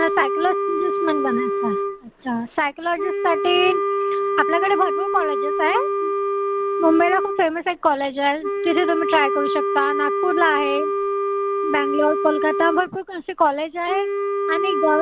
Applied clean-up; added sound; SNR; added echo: none; Wind instrument, woodwind instrument; 1 dB; none.